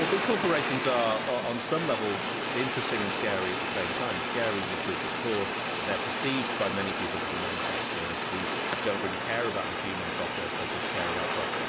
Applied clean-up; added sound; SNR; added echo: none; Fire; -2 dB; none.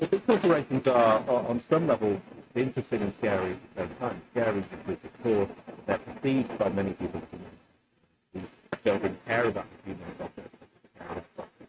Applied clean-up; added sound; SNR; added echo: neural mask model RNNoise.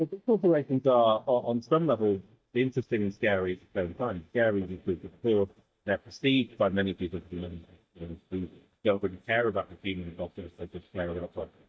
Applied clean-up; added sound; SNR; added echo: neural mask model DeepFilterNet 3.